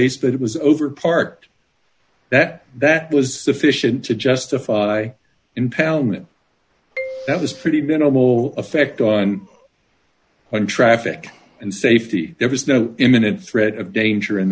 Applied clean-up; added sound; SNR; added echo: none; Marimba, xylophone; 18 dB; none.